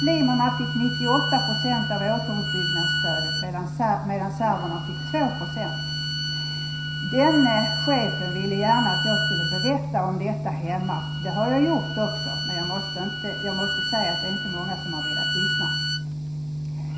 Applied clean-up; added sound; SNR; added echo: none; Bowed string instrument; 5 dB; reverberation time 0.5 s.